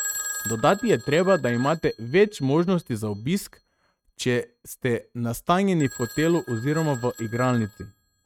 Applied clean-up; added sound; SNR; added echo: neural mask model RNNoise.